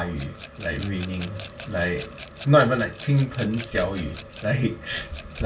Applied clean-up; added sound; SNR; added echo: none; Rattle / Glass; 12 dB; reverberation time 0.2 s.